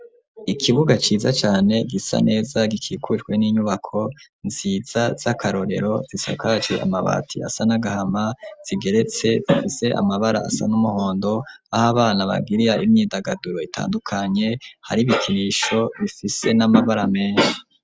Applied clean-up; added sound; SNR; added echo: none; none; none; none.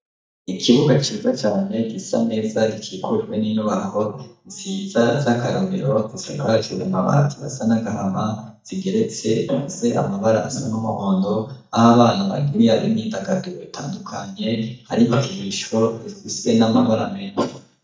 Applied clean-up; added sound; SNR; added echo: neural mask model DeepFilterNet 3.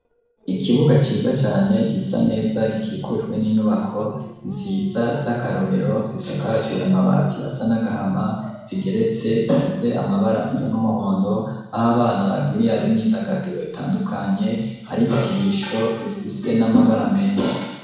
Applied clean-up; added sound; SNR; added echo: neural separator model SepFormer DNS4.